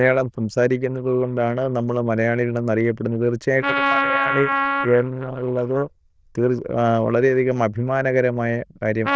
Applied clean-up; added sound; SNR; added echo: neural diffusion model UNIVERSE++.